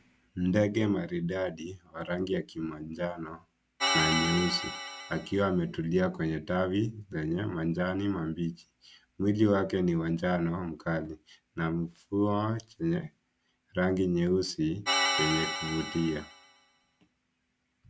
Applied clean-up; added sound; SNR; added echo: none; Organ; 2 dB; none.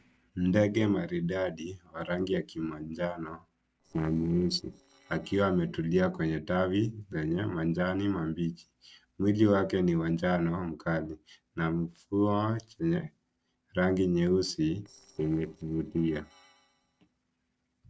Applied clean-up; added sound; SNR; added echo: neural separator model SepFormer DNS4.